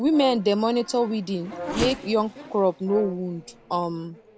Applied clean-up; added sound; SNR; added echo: none; Brass instrument + Race car, auto racing / Accelerating, revving, vroom; 12 dB; none.